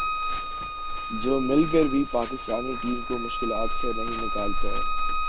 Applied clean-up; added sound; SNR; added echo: none; Livestock, farm animals, working animals + Bowed string instrument; -1 dB; none.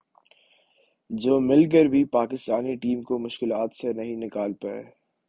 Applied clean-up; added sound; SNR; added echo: none; none; none; none.